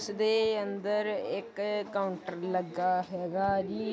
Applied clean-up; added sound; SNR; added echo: none; none; none; none.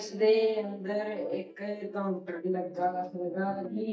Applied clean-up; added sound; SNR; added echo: neural mask model DeepFilterNet 3.